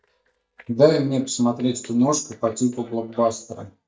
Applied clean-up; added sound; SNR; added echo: neural mask model DeepFilterNet 3.